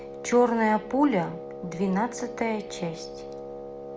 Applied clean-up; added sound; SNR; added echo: none; Wind instrument, woodwind instrument; 12 dB; none.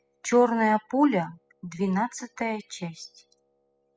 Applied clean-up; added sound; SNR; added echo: classical method spectral subtraction.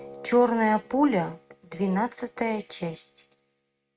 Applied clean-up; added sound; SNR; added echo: neural mask model RNNoise.